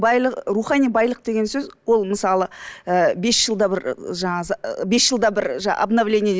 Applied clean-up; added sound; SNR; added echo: none; none; none; none.